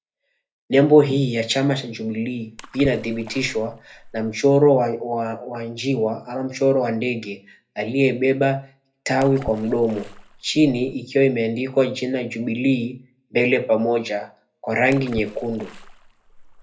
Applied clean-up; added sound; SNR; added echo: none; Water / Splash, splatter; 18 dB; reverberation time 0.3 s.